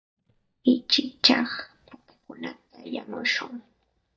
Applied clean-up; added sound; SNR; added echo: neural mask model DeepFilterNet 3.